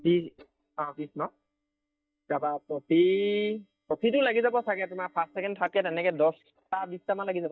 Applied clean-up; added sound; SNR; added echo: neural mask model DeepFilterNet 3.